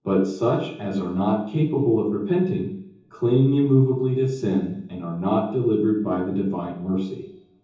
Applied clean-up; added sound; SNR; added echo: none; none; none; reverberation time 0.7 s.